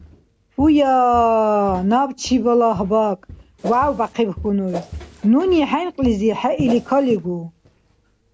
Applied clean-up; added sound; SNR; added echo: none; Walk, footsteps + Whoosh, swoosh, swish; 16 dB; none.